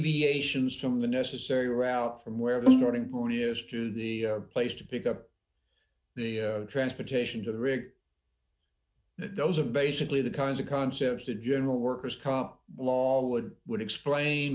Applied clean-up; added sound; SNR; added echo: none; Bowed string instrument; -3 dB; none.